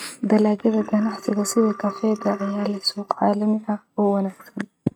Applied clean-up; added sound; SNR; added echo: neural mask model RNNoise.